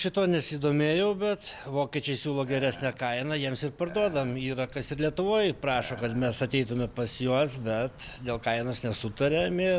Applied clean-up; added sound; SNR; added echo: none; Burping, eructation; 16 dB; none.